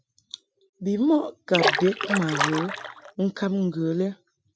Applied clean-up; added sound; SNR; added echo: none; Splash, splatter; 0 dB; none.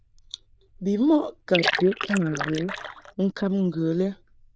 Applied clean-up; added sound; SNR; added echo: neural diffusion model UNIVERSE++.